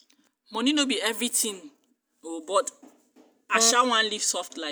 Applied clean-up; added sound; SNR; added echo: none; Wind instrument, woodwind instrument; 6 dB; none.